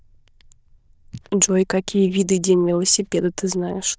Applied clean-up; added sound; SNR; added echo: neural diffusion model UNIVERSE++.